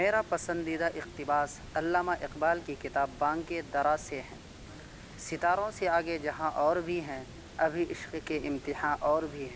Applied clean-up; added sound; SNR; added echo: none; Water; 17 dB; none.